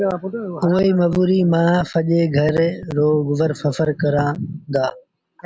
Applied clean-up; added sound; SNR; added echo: none; none; none; none.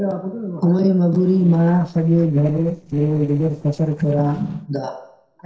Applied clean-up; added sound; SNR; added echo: neural separator model SepFormer DNS4.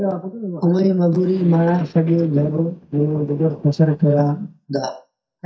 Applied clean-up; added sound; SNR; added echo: neural mask model DeepFilterNet 3.